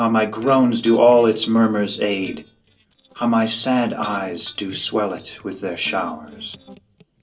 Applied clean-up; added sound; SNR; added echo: neural separator model SepFormer DNS4.